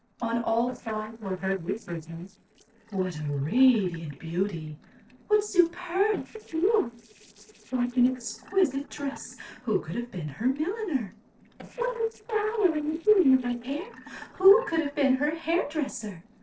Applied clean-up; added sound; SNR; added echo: neural separator model SepFormer DNS4.